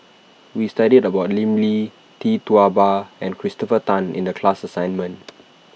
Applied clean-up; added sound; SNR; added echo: none; none; none; none.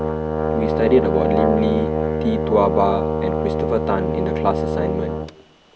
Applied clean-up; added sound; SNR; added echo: none; Brass instrument; -2 dB; none.